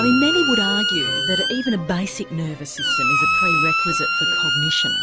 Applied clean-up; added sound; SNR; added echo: none; Squeak; -3 dB; none.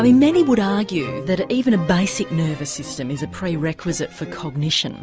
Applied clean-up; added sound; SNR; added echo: none; none; none; none.